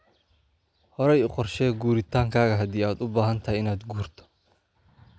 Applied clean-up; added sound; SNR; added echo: none; none; none; none.